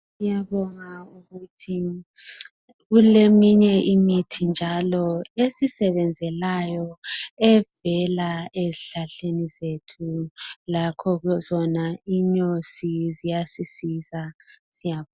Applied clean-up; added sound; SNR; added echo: none; none; none; none.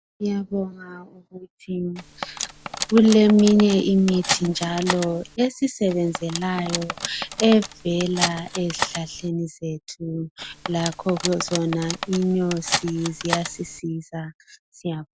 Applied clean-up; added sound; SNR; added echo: none; Cutlery, silverware; 8 dB; none.